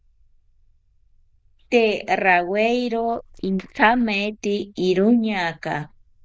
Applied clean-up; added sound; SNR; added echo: neural diffusion model UNIVERSE++.